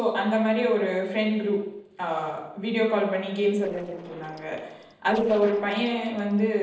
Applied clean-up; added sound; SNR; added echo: neural separator model SepFormer DNS4.